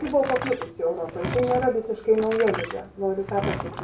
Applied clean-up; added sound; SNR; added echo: none; Door; 9 dB; reverberation time 0.3 s.